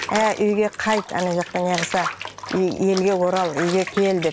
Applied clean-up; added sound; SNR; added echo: none; Bathtub (filling or washing) / Water; 11 dB; none.